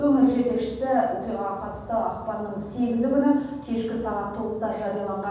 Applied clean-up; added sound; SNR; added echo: none; none; none; reverberation time 1.2 s.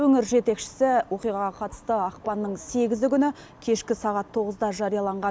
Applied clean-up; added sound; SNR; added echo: none; none; none; none.